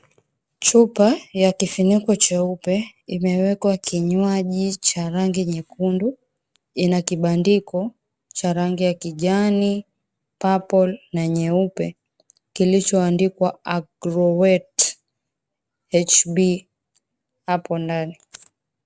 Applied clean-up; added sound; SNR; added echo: none; none; none; none.